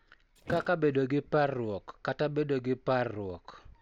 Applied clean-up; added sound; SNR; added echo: none; Thump, thud; 15 dB; none.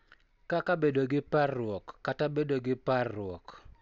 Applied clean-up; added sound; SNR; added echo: none; none; none; none.